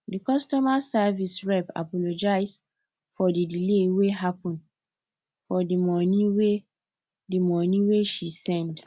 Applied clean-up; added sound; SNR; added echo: none; none; none; none.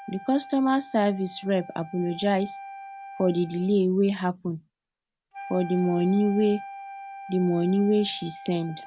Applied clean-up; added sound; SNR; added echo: none; Wind instrument, woodwind instrument; 16 dB; none.